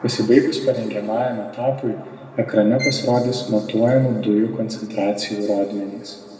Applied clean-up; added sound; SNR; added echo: none; Bowed string instrument; 12 dB; reverberation time 1.9 s.